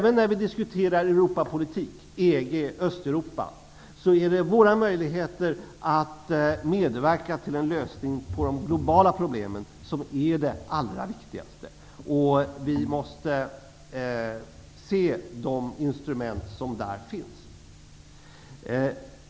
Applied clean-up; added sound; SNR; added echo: none; none; none; none.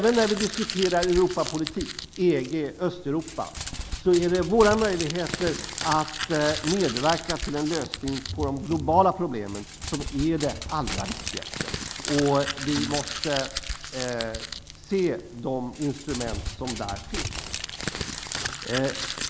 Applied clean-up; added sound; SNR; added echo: none; Crumpling, crinkling; 7 dB; none.